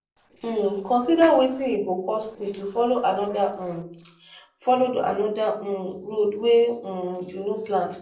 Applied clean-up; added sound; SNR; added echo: neural separator model SepFormer DNS4.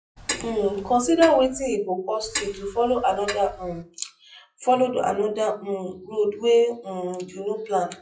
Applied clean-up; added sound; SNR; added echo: classical method WPE with log-MMSE.